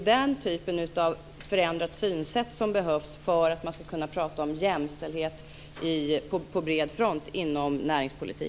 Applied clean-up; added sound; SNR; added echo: none; none; none; none.